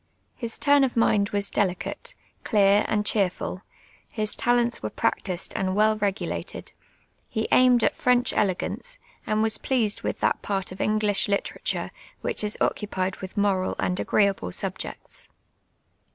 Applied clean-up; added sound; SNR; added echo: none; none; none; none.